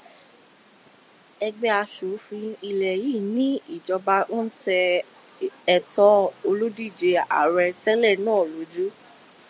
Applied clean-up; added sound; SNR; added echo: none; none; none; none.